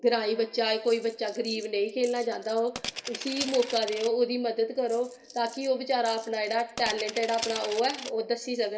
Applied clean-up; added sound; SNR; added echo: none; Coin (dropping); 12 dB; reverberation time 1.6 s.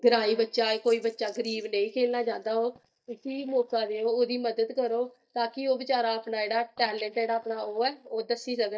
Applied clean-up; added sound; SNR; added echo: neural mask model DeepFilterNet 3.